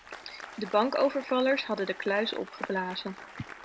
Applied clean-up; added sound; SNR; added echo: none; Applause; 15 dB; none.